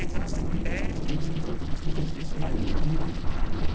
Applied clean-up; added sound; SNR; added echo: neural separator model SepFormer DNS4.